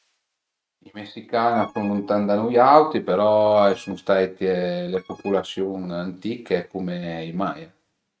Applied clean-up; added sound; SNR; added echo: neural mask model RNNoise.